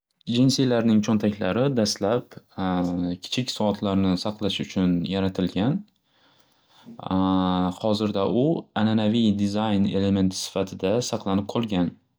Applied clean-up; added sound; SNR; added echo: none; none; none; none.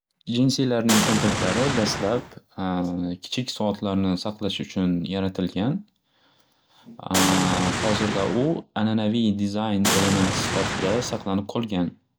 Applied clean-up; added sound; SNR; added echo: none; Boom; 1 dB; none.